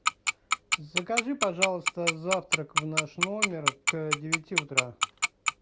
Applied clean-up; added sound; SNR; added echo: none; Tick-tock; -4 dB; none.